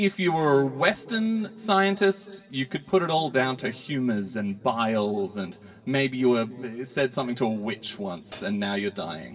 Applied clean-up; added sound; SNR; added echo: none; Hi-hat; 20 dB; reverberation time 2.7 s.